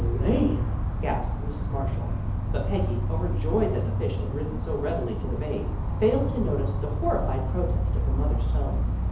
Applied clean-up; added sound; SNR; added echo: none; Insect; -4 dB; reverberation time 2.2 s.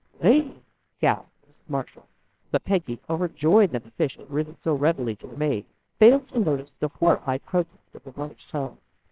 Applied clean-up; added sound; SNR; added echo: neural separator model SepFormer WHAMR!.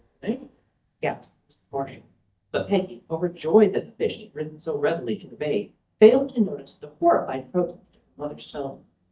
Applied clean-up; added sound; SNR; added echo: neural mask model DeepFilterNet 3.